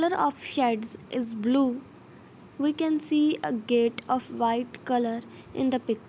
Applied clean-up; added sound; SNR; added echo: none; none; none; none.